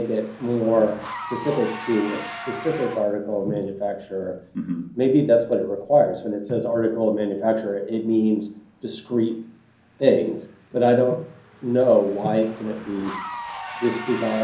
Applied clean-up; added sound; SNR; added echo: none; Engine / Car; 16 dB; reverberation time 0.6 s.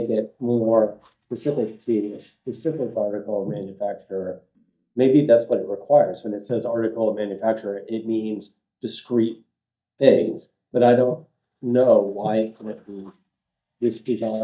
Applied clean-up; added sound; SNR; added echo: neural mask model DeepFilterNet 3.